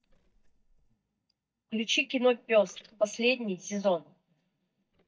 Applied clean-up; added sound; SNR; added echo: neural mask model DeepFilterNet 3.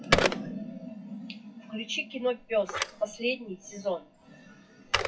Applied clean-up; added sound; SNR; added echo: classical method WPE with log-MMSE.